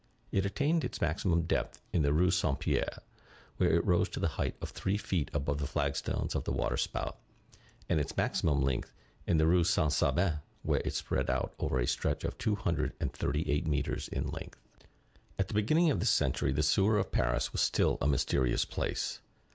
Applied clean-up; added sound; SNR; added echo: none; none; none; none.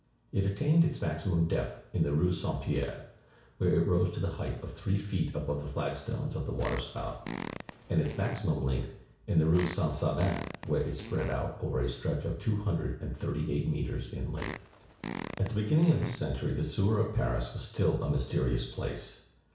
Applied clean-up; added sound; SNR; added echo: none; Fart; 11 dB; reverberation time 0.6 s.